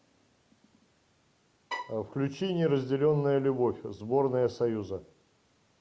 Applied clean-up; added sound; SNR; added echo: none; Bowed string instrument; 11 dB; none.